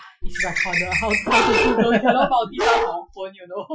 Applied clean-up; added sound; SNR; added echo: classical method Wiener filter.